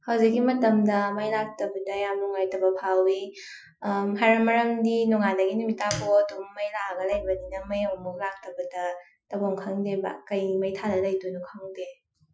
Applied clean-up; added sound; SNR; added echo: classical method Wiener filter.